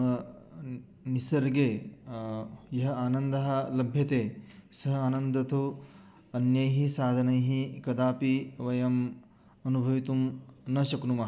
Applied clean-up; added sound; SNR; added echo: none; none; none; none.